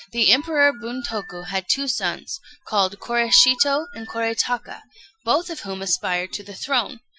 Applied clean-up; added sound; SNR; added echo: classical method Wiener filter.